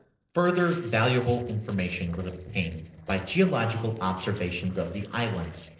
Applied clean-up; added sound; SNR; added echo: neural separator model SepFormer DNS4.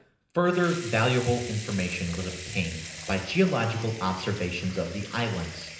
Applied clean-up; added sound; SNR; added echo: none; Sink (filling or washing) / Water tap, faucet / Liquid; 13 dB; reverberation time 0.9 s.